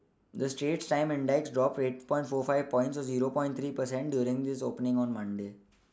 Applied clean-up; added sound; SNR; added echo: none; none; none; none.